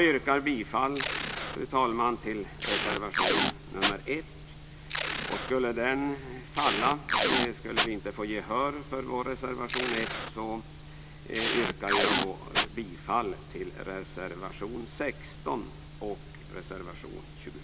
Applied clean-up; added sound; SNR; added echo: none; Packing tape, duct tape; 0 dB; none.